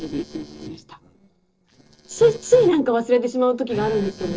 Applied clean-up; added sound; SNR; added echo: neural separator model SepFormer DNS4.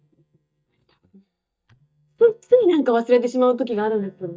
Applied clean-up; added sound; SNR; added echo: neural mask model DeepFilterNet 3.